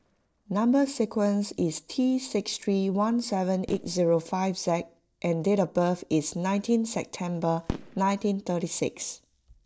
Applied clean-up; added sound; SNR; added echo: neural separator model SepFormer DNS4.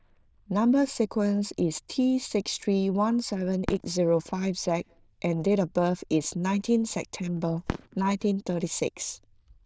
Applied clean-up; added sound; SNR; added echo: neural diffusion model UNIVERSE++.